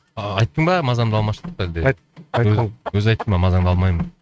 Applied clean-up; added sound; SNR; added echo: neural mask model RNNoise.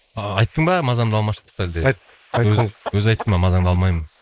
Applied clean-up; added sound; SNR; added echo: neural mask model Resemble Enhance denoiser.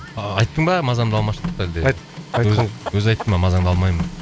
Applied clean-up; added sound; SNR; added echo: none; Printer + Chicken, rooster; 11 dB; none.